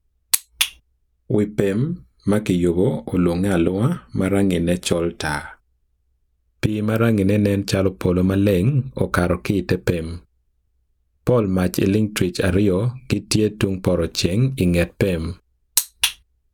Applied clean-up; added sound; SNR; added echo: none; none; none; none.